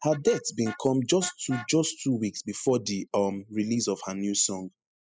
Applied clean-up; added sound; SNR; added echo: classical method spectral subtraction.